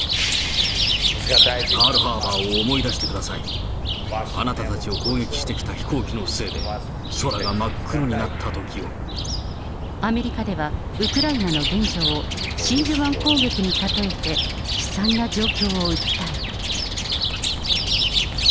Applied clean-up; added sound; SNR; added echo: none; Chirp, tweet; -3 dB; none.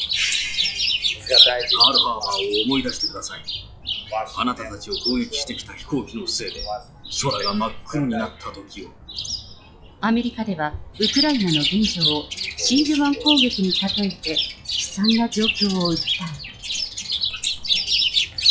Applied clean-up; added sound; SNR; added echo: classical method log-MMSE.